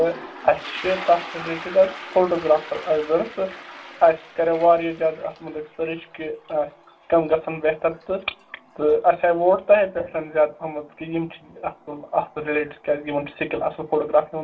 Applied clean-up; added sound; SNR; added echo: none; Toilet flush; 18 dB; reverberation time 0.2 s.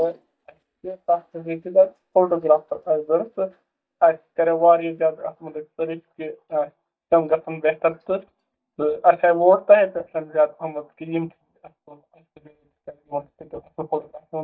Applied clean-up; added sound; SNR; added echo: neural mask model DeepFilterNet 3.